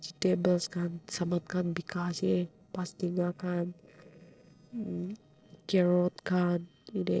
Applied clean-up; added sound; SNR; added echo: neural separator model SepFormer DNS4.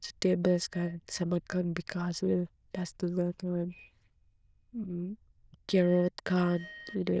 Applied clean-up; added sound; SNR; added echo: neural diffusion model UNIVERSE++.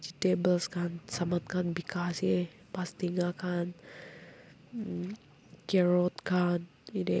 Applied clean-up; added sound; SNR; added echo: none; none; none; none.